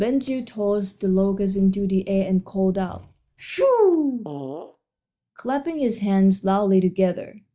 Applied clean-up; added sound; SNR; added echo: neural mask model DeepFilterNet 3.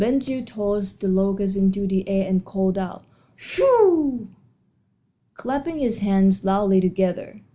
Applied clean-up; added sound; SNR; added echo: none; none; none; none.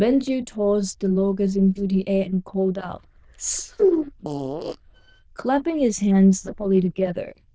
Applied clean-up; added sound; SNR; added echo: neural diffusion model UNIVERSE++.